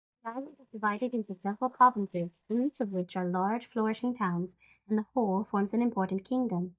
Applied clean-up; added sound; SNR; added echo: neural mask model DeepFilterNet 3.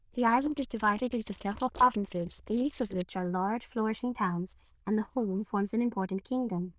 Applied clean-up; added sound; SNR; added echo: neural diffusion model UNIVERSE++.